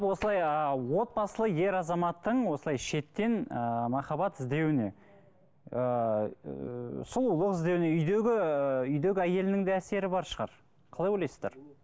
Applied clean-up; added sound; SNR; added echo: none; none; none; none.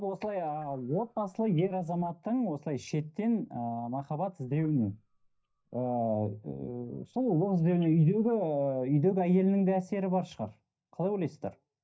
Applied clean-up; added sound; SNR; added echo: neural mask model DeepFilterNet 3.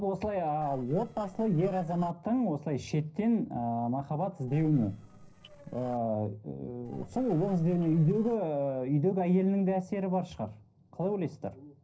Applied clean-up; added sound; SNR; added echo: neural separator model SepFormer DNS4.